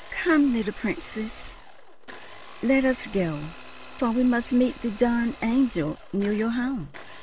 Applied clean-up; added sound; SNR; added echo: none; Domestic sounds, home sounds; 20 dB; none.